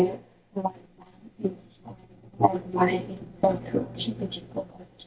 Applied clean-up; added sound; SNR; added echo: neural mask model DeepFilterNet 3.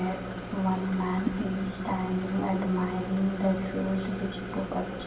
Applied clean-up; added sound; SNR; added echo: none; Idling; 9 dB; reverberation time 2.1 s.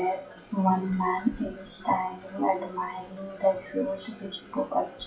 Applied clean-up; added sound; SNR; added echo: classical method WPE with log-MMSE.